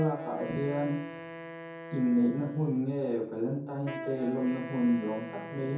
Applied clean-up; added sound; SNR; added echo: none; Wind instrument, woodwind instrument; 12 dB; reverberation time 0.6 s.